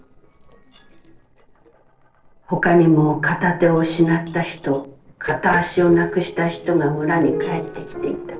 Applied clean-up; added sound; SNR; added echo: neural separator model SepFormer DNS4.